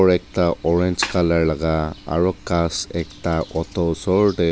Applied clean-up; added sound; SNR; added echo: none; none; none; none.